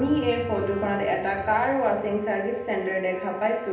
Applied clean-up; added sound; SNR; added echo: none; Trumpet; 18 dB; reverberation time 0.8 s.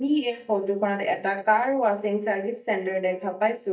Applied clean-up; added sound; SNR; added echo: neural mask model DeepFilterNet 3.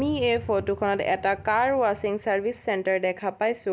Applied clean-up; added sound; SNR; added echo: none; none; none; none.